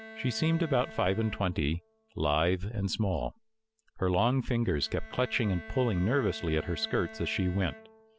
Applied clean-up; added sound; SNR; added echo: none; Bowed string instrument; 19 dB; none.